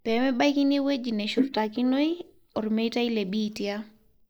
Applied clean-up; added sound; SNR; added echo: neural mask model Resemble Enhance denoiser.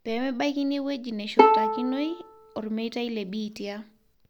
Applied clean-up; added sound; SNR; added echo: none; Bowed string instrument; -4 dB; none.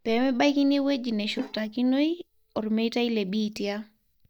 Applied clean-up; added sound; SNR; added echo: neural mask model DeepFilterNet 3.